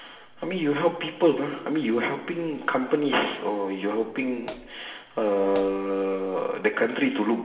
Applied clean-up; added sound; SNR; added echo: none; Hi-hat; 16 dB; reverberation time 1.0 s.